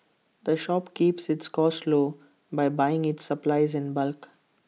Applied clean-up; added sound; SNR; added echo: none; none; none; none.